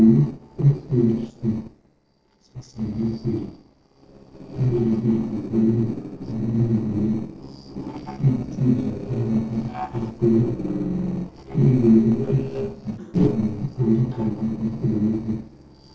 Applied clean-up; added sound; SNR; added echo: neural separator model SepFormer DNS4.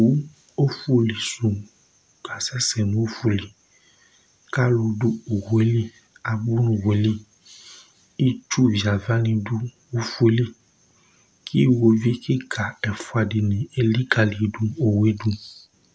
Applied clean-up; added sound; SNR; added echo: none; none; none; none.